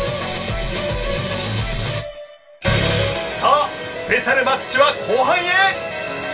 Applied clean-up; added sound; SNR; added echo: none; none; none; reverberation time 0.2 s.